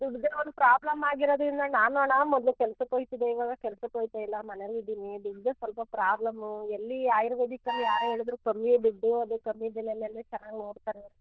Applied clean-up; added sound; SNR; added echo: neural diffusion model UNIVERSE++.